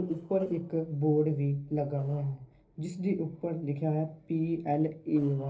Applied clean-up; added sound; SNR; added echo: neural separator model SepFormer DNS4.